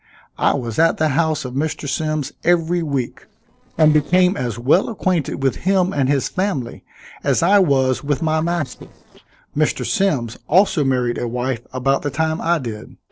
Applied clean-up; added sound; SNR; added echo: neural separator model SepFormer DNS4.